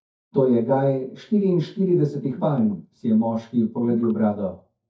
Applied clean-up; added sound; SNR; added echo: neural mask model DeepFilterNet 3.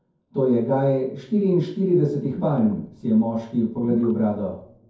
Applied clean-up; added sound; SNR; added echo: none; Gurgling / Liquid; 17 dB; reverberation time 0.6 s.